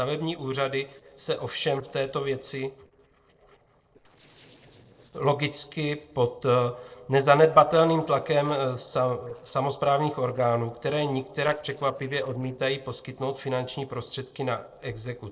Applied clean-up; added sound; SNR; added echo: neural separator model SepFormer DNS4.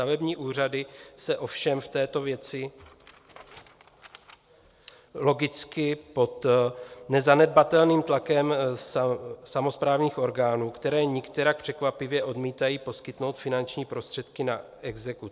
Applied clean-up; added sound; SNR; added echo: none; none; none; none.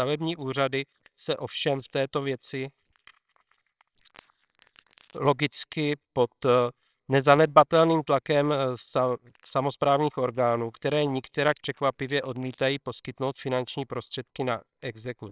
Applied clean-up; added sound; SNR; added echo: neural separator model SepFormer WHAMR!.